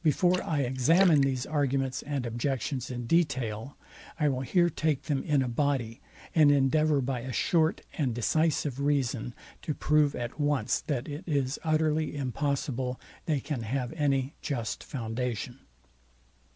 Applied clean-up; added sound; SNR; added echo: none; Splash, splatter; 13 dB; none.